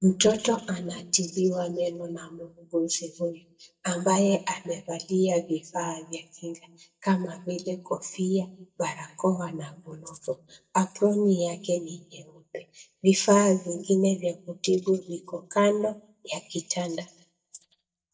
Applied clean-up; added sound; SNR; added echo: neural mask model DeepFilterNet 3.